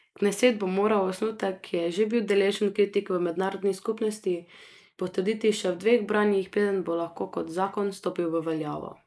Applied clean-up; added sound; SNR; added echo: neural mask model Resemble Enhance denoiser.